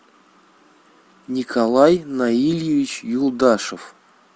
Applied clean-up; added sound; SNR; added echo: none; none; none; none.